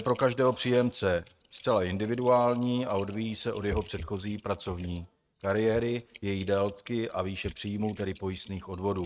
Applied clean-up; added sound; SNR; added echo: neural mask model RNNoise.